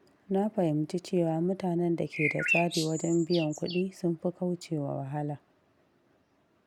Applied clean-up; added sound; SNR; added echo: none; Bird; 3 dB; none.